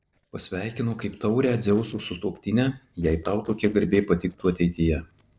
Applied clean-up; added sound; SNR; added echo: neural separator model SepFormer DNS4.